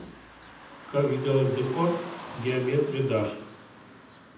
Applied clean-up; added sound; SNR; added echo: none; Car passing by / Traffic noise, roadway noise; 15 dB; reverberation time 0.8 s.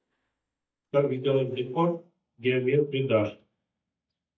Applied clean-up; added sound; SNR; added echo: neural mask model DeepFilterNet 3.